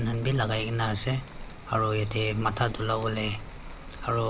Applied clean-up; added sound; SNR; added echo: none; Rain; 12 dB; none.